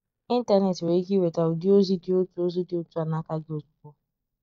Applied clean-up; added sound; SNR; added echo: neural mask model DeepFilterNet 3.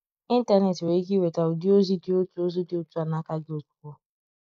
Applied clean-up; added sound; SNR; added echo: neural mask model Resemble Enhance denoiser.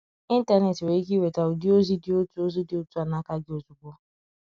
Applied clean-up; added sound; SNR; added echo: none; none; none; none.